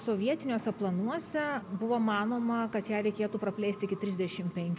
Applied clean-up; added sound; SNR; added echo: none; none; none; none.